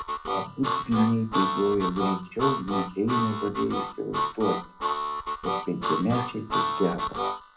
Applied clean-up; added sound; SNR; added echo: none; Harmonica; 1 dB; reverberation time 0.3 s.